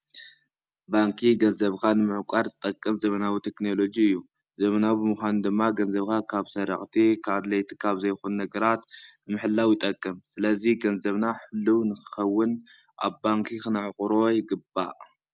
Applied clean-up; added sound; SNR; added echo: none; none; none; none.